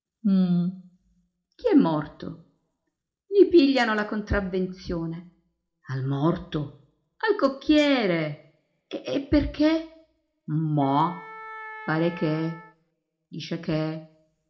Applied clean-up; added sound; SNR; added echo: none; Wind instrument, woodwind instrument; 16 dB; reverberation time 0.4 s.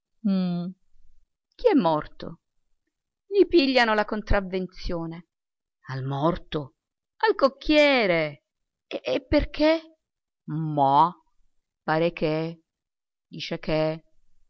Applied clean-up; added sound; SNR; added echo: none; none; none; none.